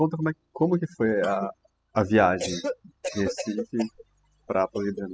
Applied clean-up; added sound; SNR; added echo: classical method spectral subtraction.